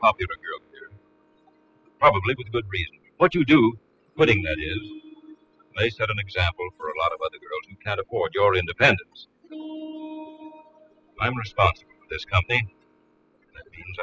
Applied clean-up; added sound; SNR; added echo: classical method spectral subtraction.